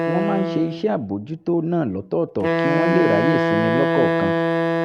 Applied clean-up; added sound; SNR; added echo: none; Wind instrument, woodwind instrument; -1 dB; none.